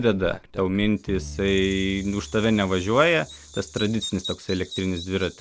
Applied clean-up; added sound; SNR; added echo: none; Bowed string instrument + Bird vocalization, bird call, bird song; 14 dB; none.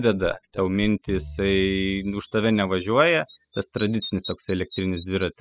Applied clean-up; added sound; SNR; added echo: classical method spectral subtraction.